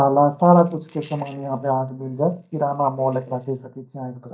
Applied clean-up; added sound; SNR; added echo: neural mask model DeepFilterNet 3.